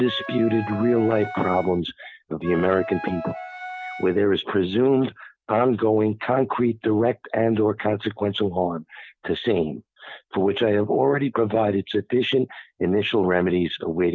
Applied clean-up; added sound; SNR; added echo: none; Wind instrument, woodwind instrument; 11 dB; none.